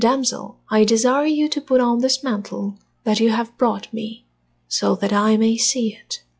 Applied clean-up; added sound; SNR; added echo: classical method log-MMSE.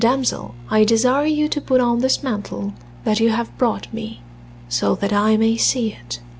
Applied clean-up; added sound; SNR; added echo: none; Microwave oven; 19 dB; none.